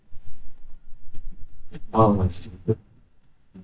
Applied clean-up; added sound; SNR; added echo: neural mask model DeepFilterNet 3.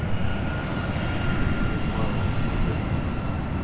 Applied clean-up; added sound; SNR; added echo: none; Fixed-wing aircraft, airplane; -3 dB; reverberation time 0.2 s.